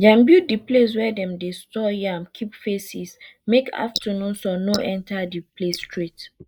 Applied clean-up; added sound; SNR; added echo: neural mask model Resemble Enhance denoiser.